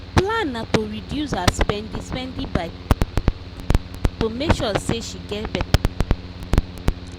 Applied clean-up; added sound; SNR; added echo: none; Mechanical fan; 13 dB; none.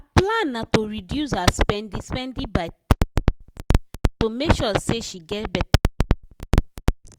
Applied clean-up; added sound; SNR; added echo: none; none; none; none.